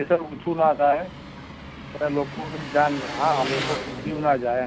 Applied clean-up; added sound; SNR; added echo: none; Engine; 9 dB; none.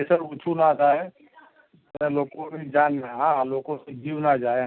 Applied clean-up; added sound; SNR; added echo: none; none; none; none.